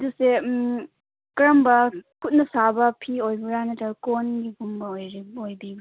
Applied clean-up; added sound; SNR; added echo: none; none; none; none.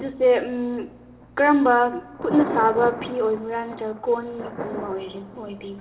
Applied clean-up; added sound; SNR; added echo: none; Thunder; 12 dB; reverberation time 2.0 s.